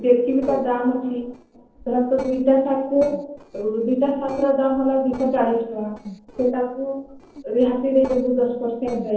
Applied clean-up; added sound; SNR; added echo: neural separator model SepFormer DNS4.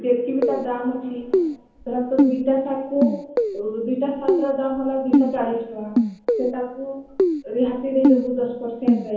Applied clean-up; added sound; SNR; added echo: none; Keyboard (musical); -1 dB; reverberation time 0.7 s.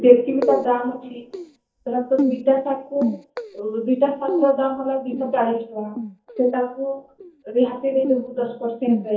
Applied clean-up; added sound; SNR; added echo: neural mask model DeepFilterNet 3.